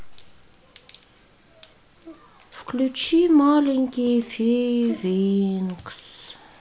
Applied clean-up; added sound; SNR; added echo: none; none; none; none.